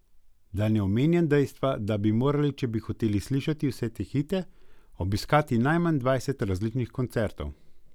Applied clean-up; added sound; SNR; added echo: none; none; none; none.